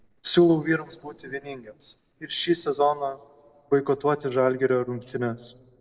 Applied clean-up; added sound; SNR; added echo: neural separator model SepFormer DNS4.